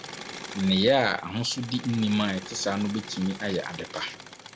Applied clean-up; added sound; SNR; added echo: none; Engine / Mechanisms; 14 dB; none.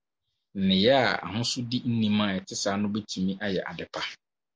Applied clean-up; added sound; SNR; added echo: none; none; none; none.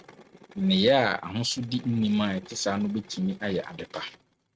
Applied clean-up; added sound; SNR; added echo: neural mask model RNNoise.